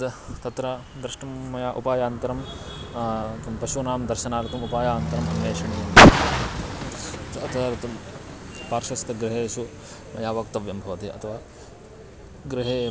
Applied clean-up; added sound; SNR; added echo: none; Car; -4 dB; none.